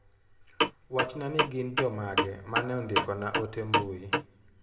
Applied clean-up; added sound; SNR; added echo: none; Clock; -3 dB; reverberation time 0.7 s.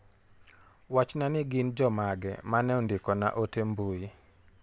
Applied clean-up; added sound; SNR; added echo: none; none; none; none.